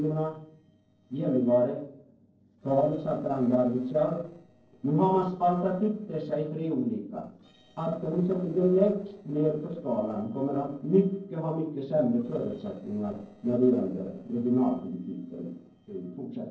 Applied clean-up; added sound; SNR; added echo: neural separator model SepFormer DNS4.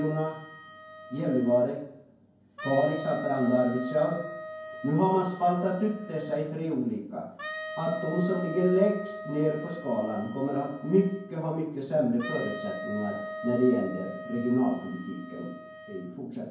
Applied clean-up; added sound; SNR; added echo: none; Wind instrument, woodwind instrument; 12 dB; reverberation time 0.9 s.